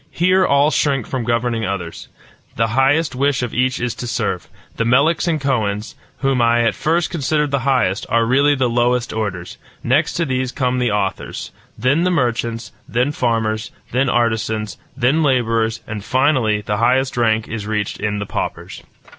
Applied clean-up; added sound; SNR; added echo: none; none; none; none.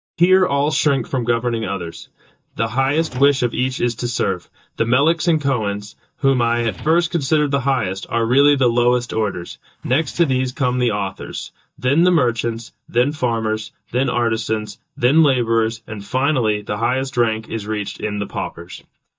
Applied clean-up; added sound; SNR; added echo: neural mask model DeepFilterNet 3.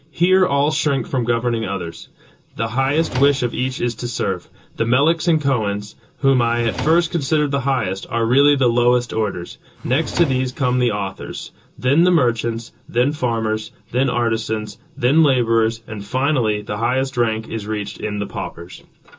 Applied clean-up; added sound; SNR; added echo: none; Drawer open or close; 12 dB; reverberation time 0.2 s.